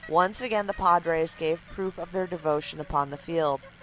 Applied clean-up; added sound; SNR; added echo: none; Bicycle; 20 dB; none.